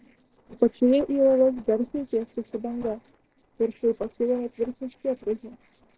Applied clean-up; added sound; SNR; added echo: neural separator model SepFormer DNS4.